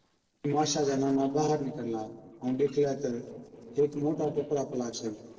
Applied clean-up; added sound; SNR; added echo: neural separator model SepFormer DNS4.